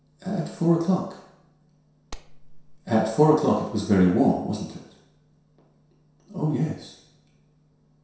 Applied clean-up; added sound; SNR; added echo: none; Clapping; 15 dB; reverberation time 0.7 s.